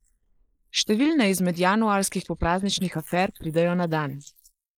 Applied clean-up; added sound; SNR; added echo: neural mask model Resemble Enhance denoiser.